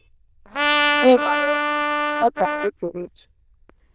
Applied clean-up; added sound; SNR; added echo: neural diffusion model UNIVERSE++.